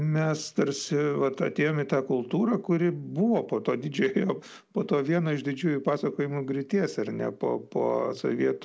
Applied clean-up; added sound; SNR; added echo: none; none; none; none.